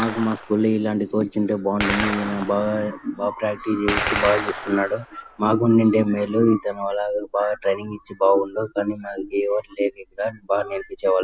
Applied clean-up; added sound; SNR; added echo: none; Gunshot, gunfire; 11 dB; none.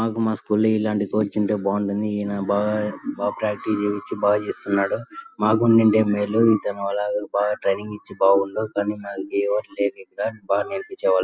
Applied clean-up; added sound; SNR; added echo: none; none; none; none.